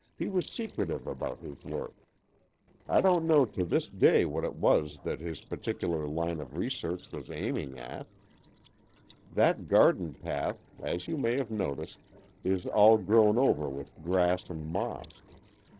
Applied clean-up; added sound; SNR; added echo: neural separator model SepFormer DNS4.